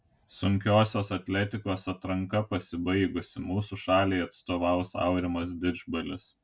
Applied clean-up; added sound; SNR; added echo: none; none; none; none.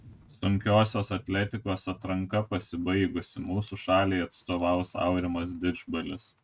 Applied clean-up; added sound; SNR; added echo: neural mask model RNNoise.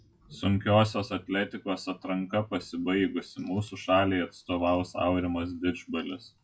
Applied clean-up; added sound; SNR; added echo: classical method log-MMSE.